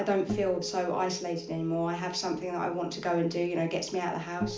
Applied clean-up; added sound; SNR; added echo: none; Acoustic guitar; 11 dB; reverberation time 0.4 s.